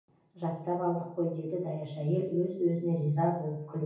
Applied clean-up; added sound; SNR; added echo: none; none; none; reverberation time 0.7 s.